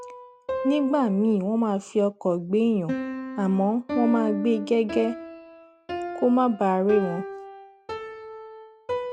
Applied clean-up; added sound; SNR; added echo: none; Piano; 9 dB; none.